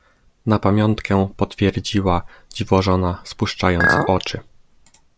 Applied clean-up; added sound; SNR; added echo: none; Chink, clink; 1 dB; none.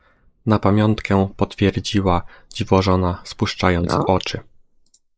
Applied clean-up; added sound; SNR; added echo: neural mask model Resemble Enhance denoiser.